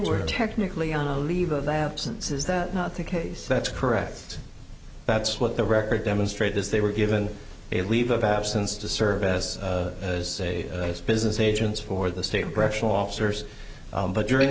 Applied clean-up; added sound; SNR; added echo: none; none; none; none.